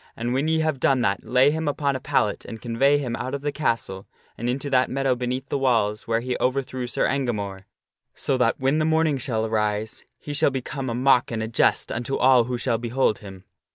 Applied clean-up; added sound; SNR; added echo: none; none; none; none.